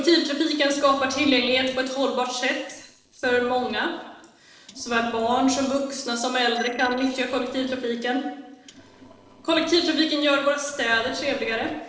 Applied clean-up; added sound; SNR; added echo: neural separator model SepFormer DNS4.